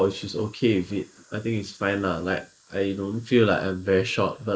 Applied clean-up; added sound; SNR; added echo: neural mask model Resemble Enhance denoiser.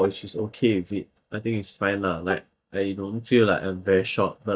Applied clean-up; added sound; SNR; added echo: neural mask model DeepFilterNet 3.